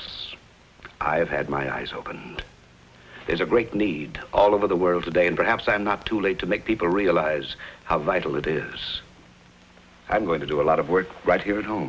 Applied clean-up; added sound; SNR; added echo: none; none; none; none.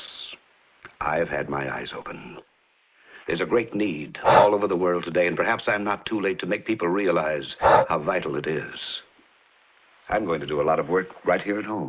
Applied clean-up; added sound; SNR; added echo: neural mask model Resemble Enhance denoiser.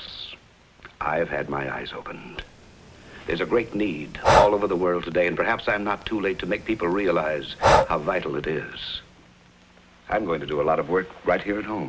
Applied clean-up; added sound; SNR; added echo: none; Breathing; 0 dB; none.